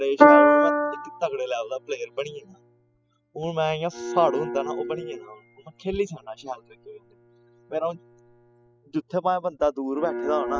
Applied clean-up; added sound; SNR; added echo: classical method spectral subtraction.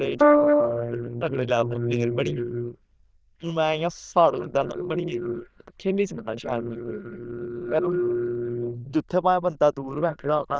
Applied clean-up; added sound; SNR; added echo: neural diffusion model UNIVERSE++.